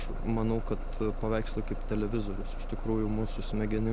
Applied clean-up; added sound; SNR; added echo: none; Bus; 1 dB; none.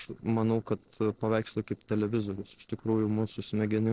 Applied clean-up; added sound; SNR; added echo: neural separator model SepFormer DNS4.